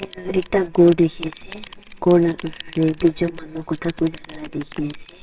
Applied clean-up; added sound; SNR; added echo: neural separator model SepFormer WHAMR!.